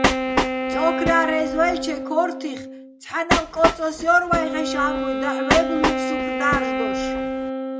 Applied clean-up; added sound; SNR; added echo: none; Train + Wind instrument, woodwind instrument; 0 dB; none.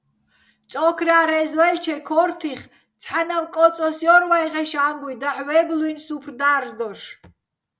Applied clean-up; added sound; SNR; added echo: none; none; none; none.